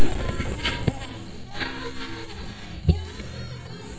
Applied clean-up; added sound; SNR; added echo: neural mask model DeepFilterNet 3.